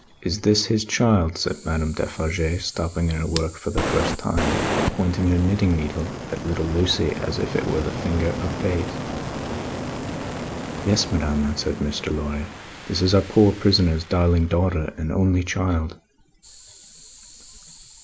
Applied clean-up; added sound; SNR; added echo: none; Fire; 8 dB; none.